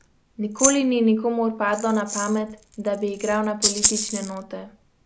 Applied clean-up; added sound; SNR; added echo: none; Rattle (instrument); 4 dB; none.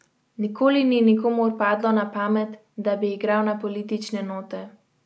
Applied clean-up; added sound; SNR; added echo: none; none; none; none.